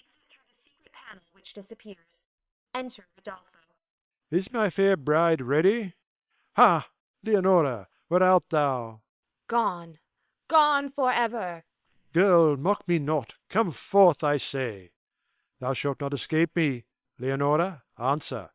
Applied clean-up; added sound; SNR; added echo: neural separator model SepFormer WHAM!.